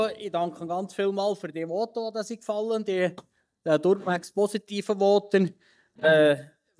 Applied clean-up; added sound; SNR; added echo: neural mask model DeepFilterNet 3.